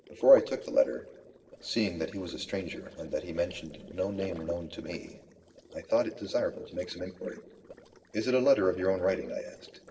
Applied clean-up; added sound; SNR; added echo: neural separator model SepFormer DNS4.